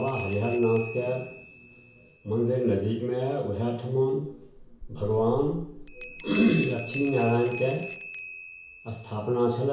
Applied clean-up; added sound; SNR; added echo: none; Bell; 14 dB; reverberation time 0.6 s.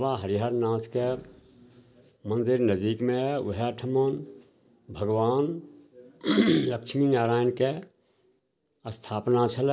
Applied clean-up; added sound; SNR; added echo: none; none; none; none.